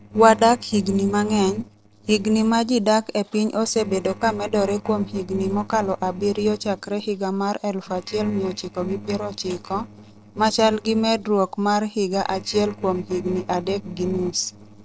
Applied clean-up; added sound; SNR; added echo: neural separator model SepFormer DNS4.